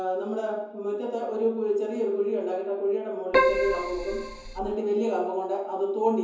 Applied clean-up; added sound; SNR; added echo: none; Keyboard (musical); -1 dB; reverberation time 0.9 s.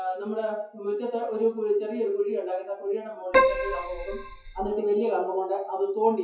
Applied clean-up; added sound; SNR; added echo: classical method WPE with log-MMSE.